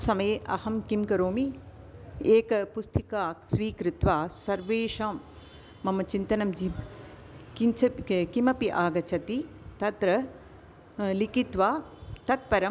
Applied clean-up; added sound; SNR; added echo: none; none; none; none.